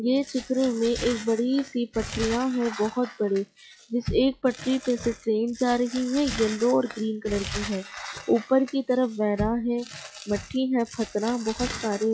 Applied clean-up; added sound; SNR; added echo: classical method log-MMSE.